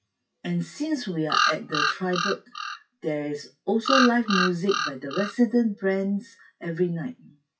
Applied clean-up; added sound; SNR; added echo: classical method WPE with log-MMSE.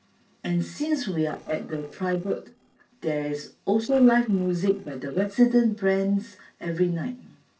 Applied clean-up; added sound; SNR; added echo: neural separator model SepFormer DNS4.